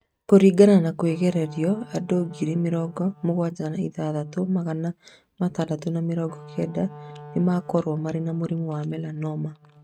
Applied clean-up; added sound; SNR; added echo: neural mask model RNNoise.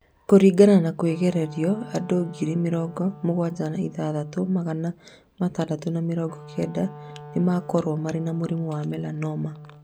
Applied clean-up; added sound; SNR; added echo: none; Wind instrument, woodwind instrument; 20 dB; none.